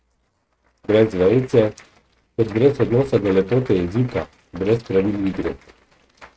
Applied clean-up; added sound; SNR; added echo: neural mask model RNNoise.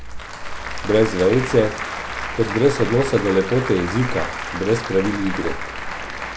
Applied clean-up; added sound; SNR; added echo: none; Applause / Crowd; 6 dB; none.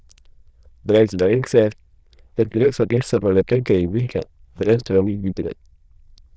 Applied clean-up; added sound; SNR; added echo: neural diffusion model UNIVERSE++.